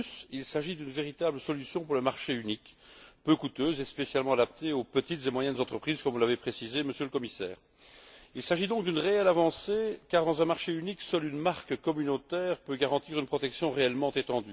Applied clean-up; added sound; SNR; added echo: none; none; none; none.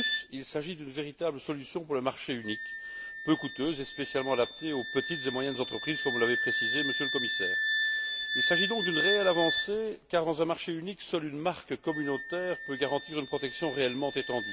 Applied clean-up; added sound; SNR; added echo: none; Wind instrument, woodwind instrument; 2 dB; none.